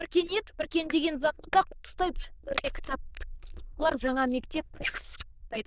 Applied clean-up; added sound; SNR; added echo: neural diffusion model UNIVERSE++.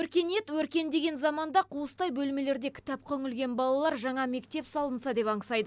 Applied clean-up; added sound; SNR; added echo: none; none; none; none.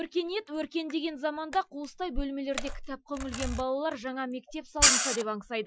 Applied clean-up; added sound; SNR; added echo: classical method Wiener filter.